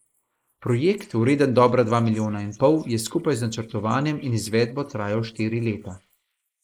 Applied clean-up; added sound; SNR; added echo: neural mask model Resemble Enhance denoiser.